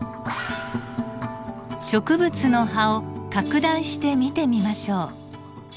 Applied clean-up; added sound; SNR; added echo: none; Bowed string instrument; 18 dB; none.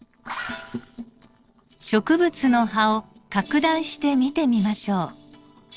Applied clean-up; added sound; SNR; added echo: neural separator model SepFormer DNS4.